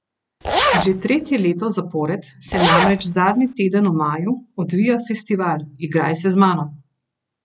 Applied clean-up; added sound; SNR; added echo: none; Zipper (clothing); 1 dB; none.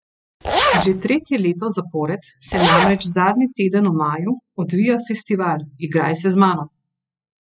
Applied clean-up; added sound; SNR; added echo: classical method spectral subtraction.